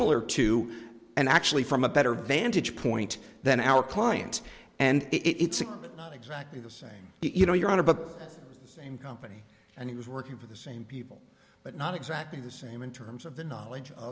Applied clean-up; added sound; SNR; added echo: none; none; none; none.